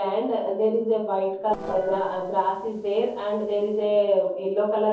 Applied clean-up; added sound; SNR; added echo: neural separator model SepFormer DNS4.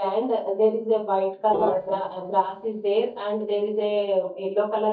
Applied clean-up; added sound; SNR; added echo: neural mask model DeepFilterNet 3.